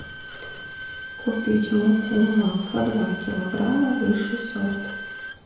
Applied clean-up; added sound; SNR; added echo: none; Bowed string instrument; 12 dB; reverberation time 1.0 s.